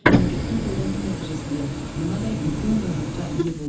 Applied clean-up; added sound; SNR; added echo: none; Printer; -3 dB; reverberation time 0.9 s.